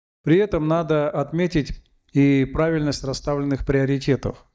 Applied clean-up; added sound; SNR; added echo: neural mask model DeepFilterNet 3.